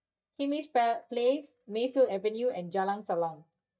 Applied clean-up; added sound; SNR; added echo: neural mask model DeepFilterNet 3.